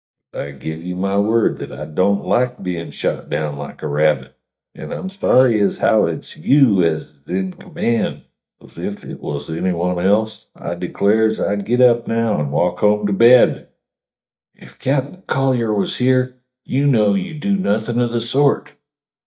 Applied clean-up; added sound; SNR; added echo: neural mask model DeepFilterNet 3.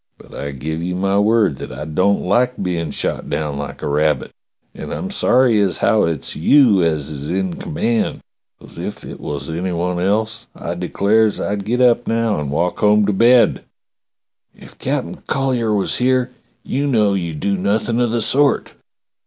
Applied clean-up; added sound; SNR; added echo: none; none; none; none.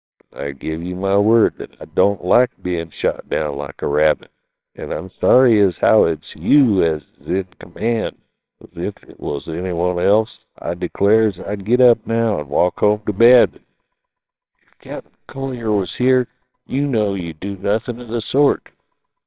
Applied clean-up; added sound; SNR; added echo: neural separator model SepFormer WHAMR!.